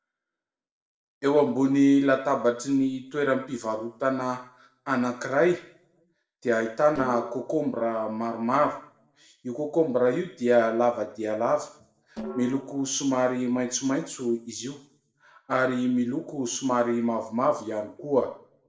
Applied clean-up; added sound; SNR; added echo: neural separator model SepFormer DNS4.